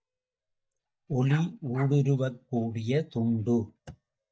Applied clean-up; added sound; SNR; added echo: neural mask model DeepFilterNet 3.